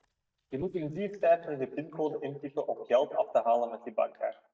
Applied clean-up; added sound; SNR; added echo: neural mask model DeepFilterNet 3.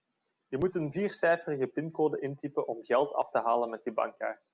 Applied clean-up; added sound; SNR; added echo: none; none; none; none.